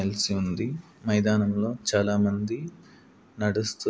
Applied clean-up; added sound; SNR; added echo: none; none; none; none.